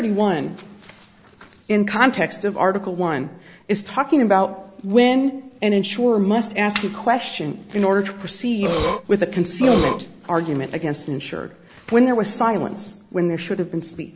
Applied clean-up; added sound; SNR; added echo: none; Burping, eructation; 2 dB; none.